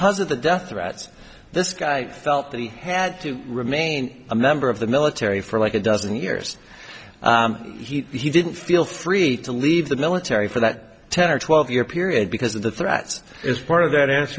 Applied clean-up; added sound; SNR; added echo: none; none; none; none.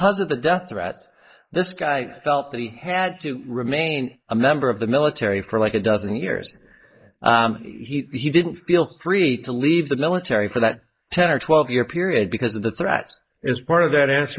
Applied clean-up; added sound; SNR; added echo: neural mask model Resemble Enhance denoiser.